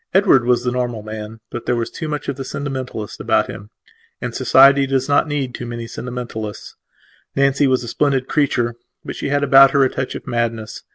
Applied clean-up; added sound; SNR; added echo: none; none; none; none.